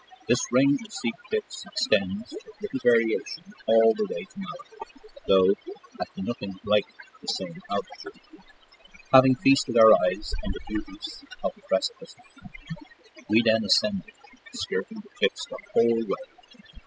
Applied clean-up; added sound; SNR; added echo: classical method spectral subtraction.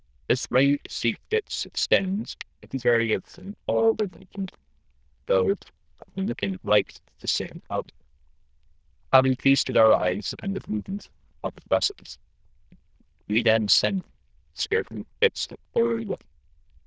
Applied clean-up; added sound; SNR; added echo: neural diffusion model UNIVERSE++.